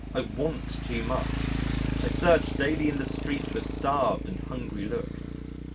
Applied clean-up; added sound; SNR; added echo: none; Motorcycle; 1 dB; none.